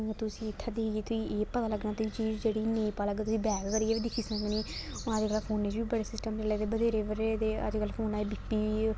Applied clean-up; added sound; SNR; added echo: none; none; none; none.